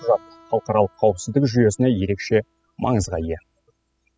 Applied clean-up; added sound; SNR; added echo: classical method spectral subtraction.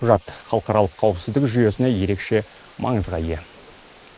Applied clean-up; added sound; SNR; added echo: neural mask model Resemble Enhance denoiser.